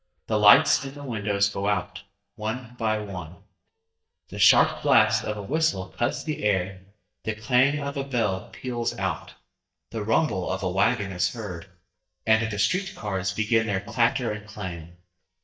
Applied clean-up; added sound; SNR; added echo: neural mask model DeepFilterNet 3.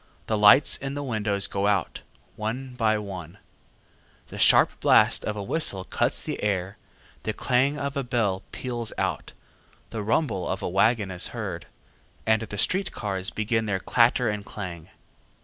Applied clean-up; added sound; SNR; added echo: none; none; none; none.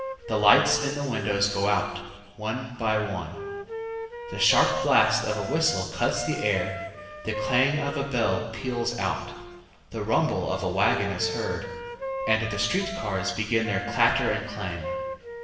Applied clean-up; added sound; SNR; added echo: none; Wind instrument, woodwind instrument; 10 dB; reverberation time 1.2 s.